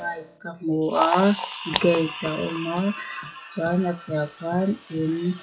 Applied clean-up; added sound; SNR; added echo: classical method WPE with log-MMSE.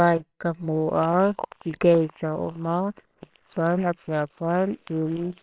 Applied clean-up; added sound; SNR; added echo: neural separator model SepFormer WHAMR!.